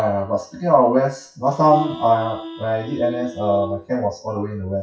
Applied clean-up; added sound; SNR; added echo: classical method WPE with log-MMSE.